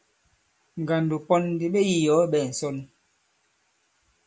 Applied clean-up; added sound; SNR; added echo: none; none; none; none.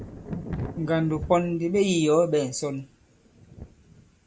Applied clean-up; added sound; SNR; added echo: none; Thunder; 13 dB; none.